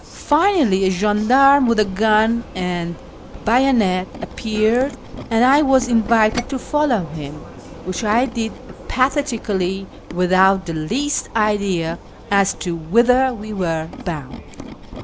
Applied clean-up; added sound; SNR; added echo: none; Vehicle + Tools; 16 dB; none.